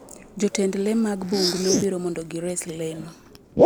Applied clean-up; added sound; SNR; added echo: none; Zipper (clothing); 0 dB; none.